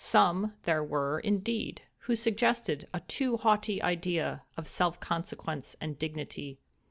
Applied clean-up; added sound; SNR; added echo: none; none; none; none.